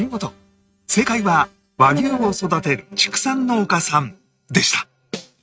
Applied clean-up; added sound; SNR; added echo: neural mask model RNNoise.